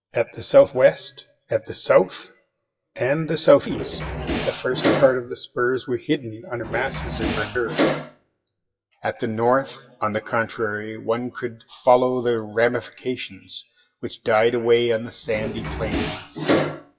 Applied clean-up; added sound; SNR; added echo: classical method WPE with log-MMSE.